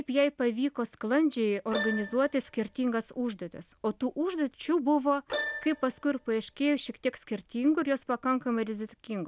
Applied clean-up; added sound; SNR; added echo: none; Keyboard (musical); 13 dB; none.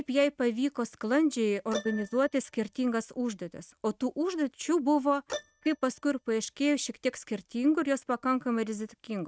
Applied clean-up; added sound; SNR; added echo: neural mask model RNNoise.